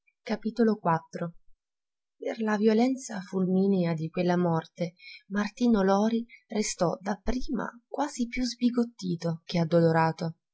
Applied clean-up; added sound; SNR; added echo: none; none; none; none.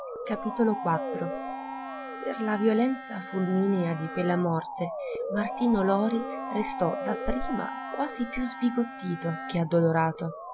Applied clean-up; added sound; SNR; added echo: none; Bowed string instrument + Motor vehicle (road) / Siren; 8 dB; none.